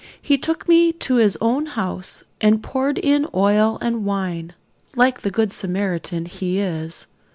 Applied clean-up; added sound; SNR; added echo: none; none; none; none.